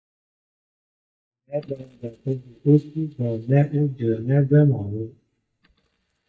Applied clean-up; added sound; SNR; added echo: neural mask model DeepFilterNet 3.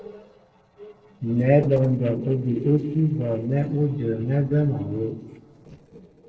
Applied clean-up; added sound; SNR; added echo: neural separator model SepFormer DNS4.